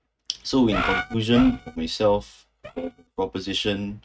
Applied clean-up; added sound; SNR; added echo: neural mask model RNNoise.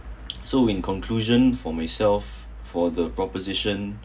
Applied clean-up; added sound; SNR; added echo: none; none; none; none.